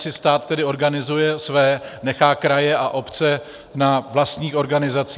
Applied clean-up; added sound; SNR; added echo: none; none; none; none.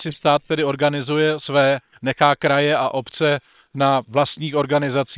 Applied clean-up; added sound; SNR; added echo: neural separator model SepFormer WHAM!.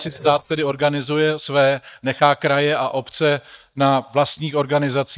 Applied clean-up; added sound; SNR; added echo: neural mask model DeepFilterNet 3.